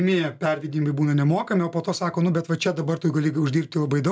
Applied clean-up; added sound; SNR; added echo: none; none; none; none.